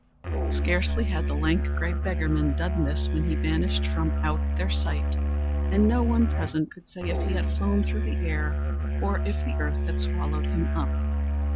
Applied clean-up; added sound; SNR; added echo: none; Musical instrument; -5 dB; none.